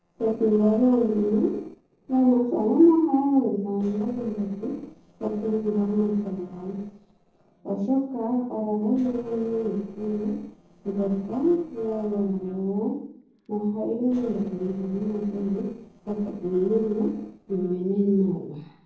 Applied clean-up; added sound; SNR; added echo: neural separator model SepFormer DNS4.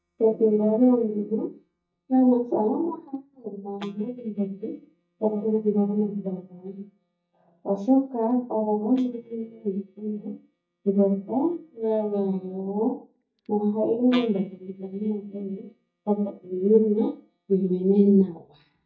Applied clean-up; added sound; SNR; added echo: neural mask model DeepFilterNet 3.